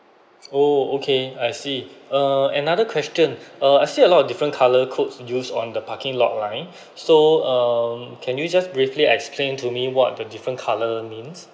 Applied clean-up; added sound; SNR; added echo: none; none; none; none.